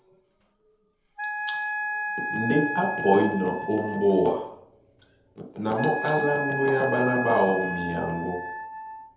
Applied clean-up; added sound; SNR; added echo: none; Wind instrument, woodwind instrument; 6 dB; reverberation time 0.7 s.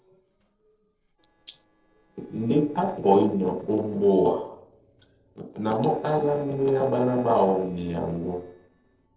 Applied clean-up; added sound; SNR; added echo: neural separator model SepFormer DNS4.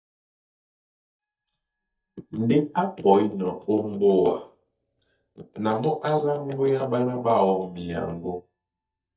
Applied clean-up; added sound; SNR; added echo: neural mask model DeepFilterNet 3.